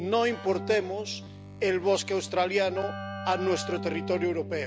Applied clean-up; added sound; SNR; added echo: none; Keyboard (musical); 10 dB; none.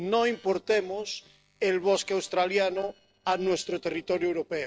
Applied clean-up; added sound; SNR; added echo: neural separator model SepFormer DNS4.